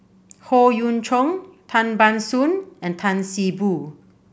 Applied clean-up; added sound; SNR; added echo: none; none; none; none.